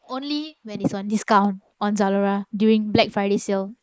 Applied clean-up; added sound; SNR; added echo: neural mask model Resemble Enhance denoiser.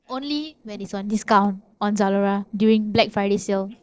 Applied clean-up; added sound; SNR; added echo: neural separator model SepFormer DNS4.